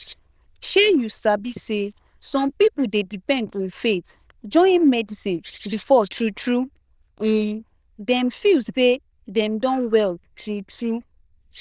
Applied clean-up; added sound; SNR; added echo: neural diffusion model UNIVERSE++.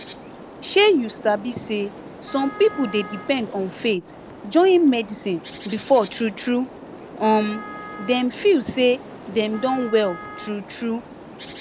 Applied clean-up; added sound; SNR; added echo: none; Bird + Wind instrument, woodwind instrument; 15 dB; none.